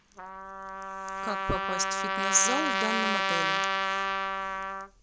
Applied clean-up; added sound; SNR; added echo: none; Trumpet; -4 dB; none.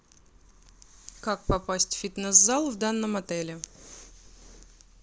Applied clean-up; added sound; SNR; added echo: none; none; none; none.